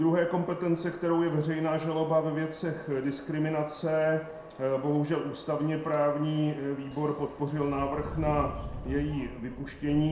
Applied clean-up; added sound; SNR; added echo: none; Subway, metro, underground; 15 dB; reverberation time 0.6 s.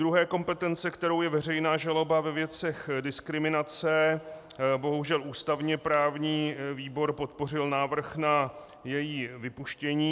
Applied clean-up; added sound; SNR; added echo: none; none; none; none.